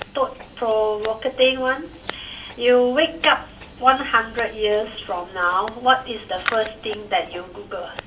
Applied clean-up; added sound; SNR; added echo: none; Scissors; 16 dB; reverberation time 0.2 s.